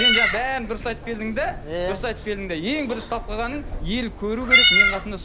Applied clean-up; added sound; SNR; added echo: none; Meow; -4 dB; none.